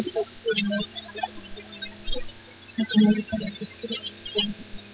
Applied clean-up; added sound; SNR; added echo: classical method spectral subtraction.